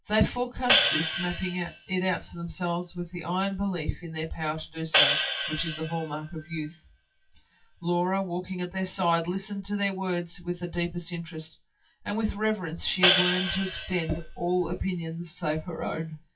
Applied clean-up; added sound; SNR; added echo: classical method WPE with log-MMSE.